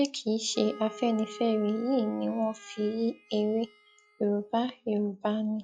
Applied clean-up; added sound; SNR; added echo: classical method log-MMSE.